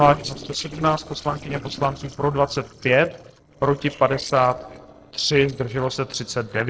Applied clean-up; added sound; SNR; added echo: neural separator model SepFormer DNS4.